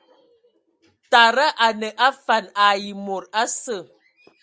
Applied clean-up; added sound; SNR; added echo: none; none; none; none.